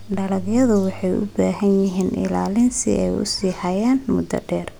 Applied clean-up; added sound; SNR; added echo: none; none; none; none.